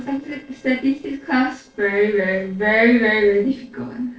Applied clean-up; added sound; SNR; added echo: neural separator model SepFormer DNS4.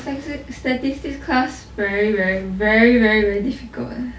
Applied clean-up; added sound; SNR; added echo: none; none; none; none.